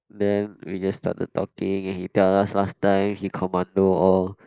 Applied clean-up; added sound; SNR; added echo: neural mask model Resemble Enhance denoiser.